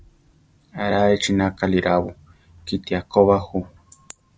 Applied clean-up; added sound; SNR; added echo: none; none; none; none.